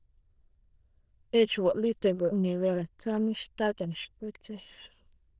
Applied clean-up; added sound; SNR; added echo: neural diffusion model UNIVERSE++.